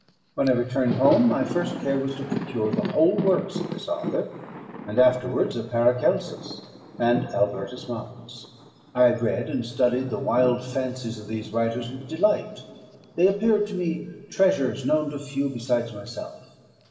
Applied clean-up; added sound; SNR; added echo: none; Thunder; 11 dB; reverberation time 1.9 s.